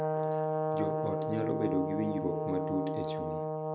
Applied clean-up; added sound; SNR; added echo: none; Brass instrument; -3 dB; none.